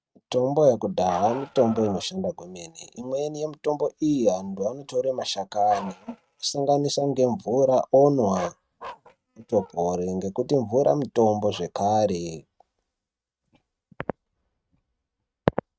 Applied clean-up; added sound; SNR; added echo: neural mask model RNNoise.